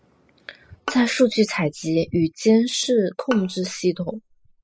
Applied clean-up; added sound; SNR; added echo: classical method spectral subtraction.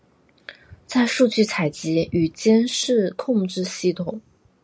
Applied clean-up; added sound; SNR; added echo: none; none; none; none.